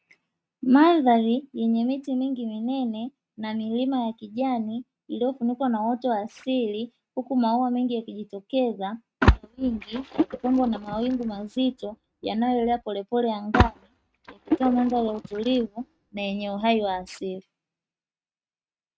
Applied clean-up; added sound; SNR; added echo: neural mask model RNNoise.